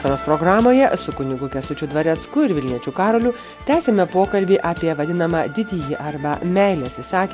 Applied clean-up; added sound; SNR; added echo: none; none; none; none.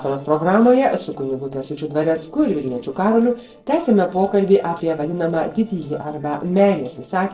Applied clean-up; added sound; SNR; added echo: neural separator model SepFormer DNS4.